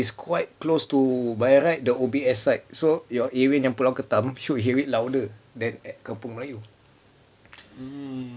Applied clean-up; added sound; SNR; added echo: none; none; none; none.